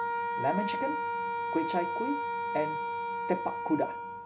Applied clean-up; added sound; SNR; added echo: none; Wind instrument, woodwind instrument; -1 dB; none.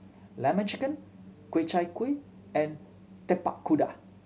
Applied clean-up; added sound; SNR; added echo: none; none; none; none.